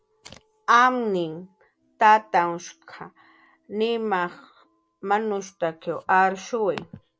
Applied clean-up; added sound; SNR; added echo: none; none; none; none.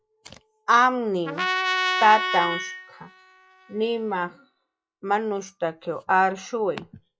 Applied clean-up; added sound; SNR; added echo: classical method log-MMSE.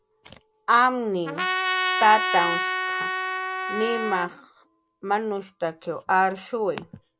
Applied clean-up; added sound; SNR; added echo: none; Trumpet; 1 dB; none.